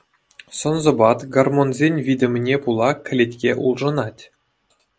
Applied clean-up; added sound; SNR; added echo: none; none; none; none.